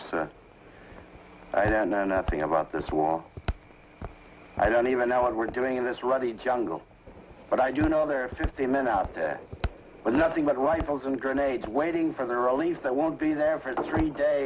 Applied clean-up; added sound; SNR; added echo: none; Walk, footsteps; 13 dB; none.